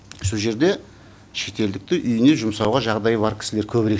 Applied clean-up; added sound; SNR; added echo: none; none; none; none.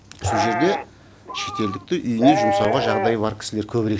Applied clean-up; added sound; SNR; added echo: none; Livestock, farm animals, working animals; 1 dB; none.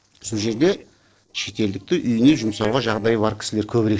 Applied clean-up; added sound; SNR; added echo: neural separator model SepFormer DNS4.